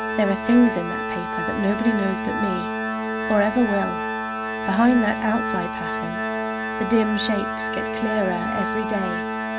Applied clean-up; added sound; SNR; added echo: none; Organ; 3 dB; none.